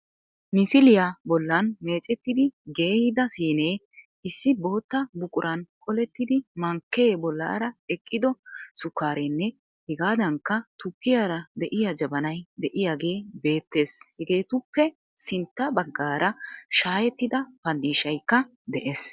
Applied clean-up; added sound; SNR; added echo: none; none; none; none.